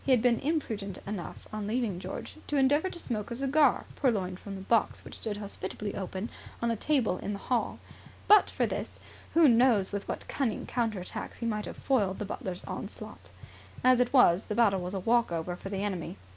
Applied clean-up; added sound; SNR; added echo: none; none; none; none.